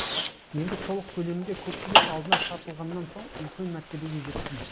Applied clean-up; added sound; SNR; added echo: none; Zipper (clothing); -5 dB; none.